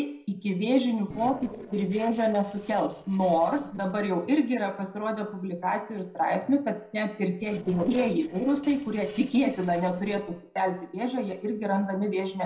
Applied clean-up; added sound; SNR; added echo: neural separator model SepFormer DNS4.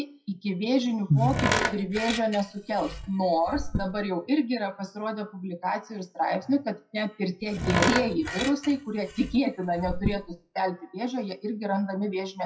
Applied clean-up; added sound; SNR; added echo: classical method WPE with log-MMSE.